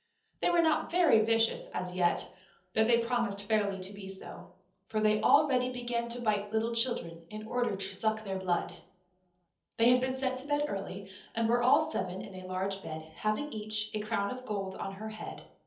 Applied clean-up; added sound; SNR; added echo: none; none; none; reverberation time 0.7 s.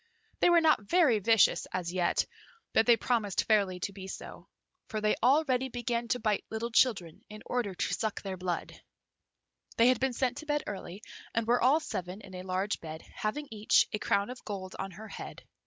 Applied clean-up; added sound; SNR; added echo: none; none; none; none.